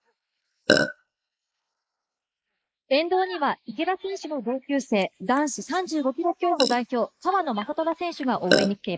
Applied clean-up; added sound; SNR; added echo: neural mask model Resemble Enhance denoiser.